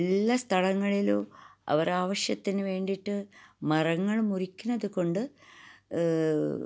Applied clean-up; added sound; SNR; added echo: none; none; none; none.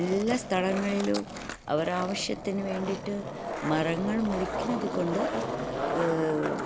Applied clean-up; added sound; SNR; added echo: none; Skateboard; 4 dB; none.